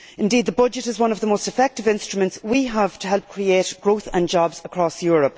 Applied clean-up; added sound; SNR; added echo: none; none; none; none.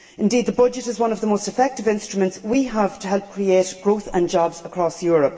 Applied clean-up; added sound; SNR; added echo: none; none; none; reverberation time 2.4 s.